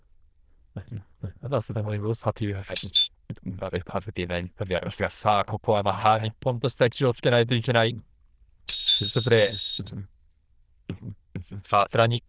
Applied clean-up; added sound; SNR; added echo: neural diffusion model UNIVERSE++.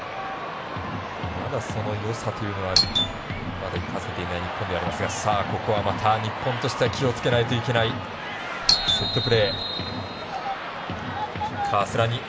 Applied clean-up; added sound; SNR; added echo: none; Doorbell; 0 dB; none.